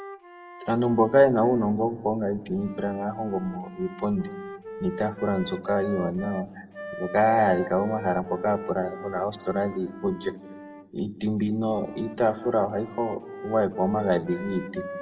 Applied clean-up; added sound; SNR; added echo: none; Wind instrument, woodwind instrument; 14 dB; reverberation time 1.3 s.